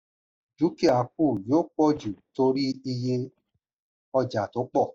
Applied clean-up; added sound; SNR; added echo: neural mask model DeepFilterNet 3.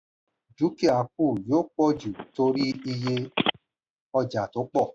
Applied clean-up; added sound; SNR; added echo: neural mask model RNNoise.